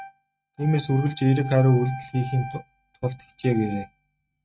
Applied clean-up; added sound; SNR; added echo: neural mask model RNNoise.